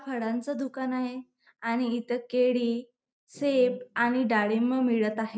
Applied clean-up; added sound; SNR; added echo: none; none; none; none.